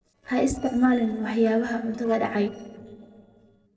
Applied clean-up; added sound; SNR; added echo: neural separator model SepFormer DNS4.